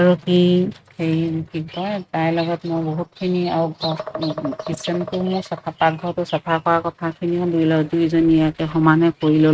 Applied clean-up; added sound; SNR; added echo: neural mask model RNNoise.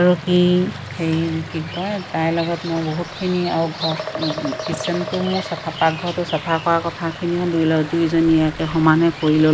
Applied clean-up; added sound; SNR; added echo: none; Bird vocalization, bird call, bird song + Stream; 12 dB; none.